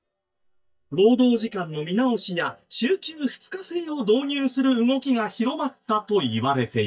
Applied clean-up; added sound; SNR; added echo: neural mask model DeepFilterNet 3.